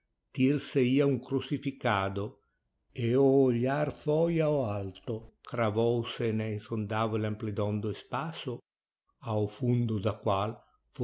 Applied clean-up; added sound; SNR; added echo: none; none; none; none.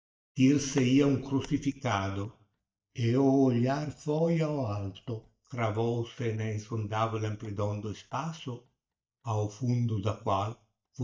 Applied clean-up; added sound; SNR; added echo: neural mask model DeepFilterNet 3.